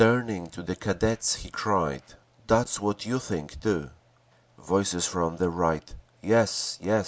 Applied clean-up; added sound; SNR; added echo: none; none; none; none.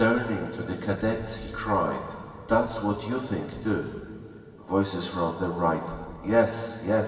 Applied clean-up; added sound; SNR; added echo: none; none; none; reverberation time 2.5 s.